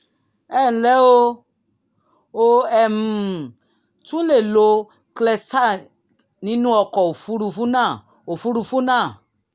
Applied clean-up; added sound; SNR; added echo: none; none; none; none.